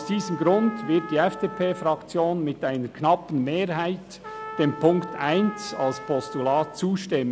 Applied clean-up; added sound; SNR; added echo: none; Trumpet; 14 dB; none.